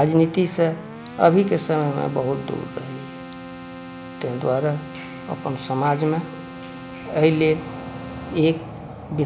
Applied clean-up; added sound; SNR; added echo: none; Keyboard (musical); 14 dB; none.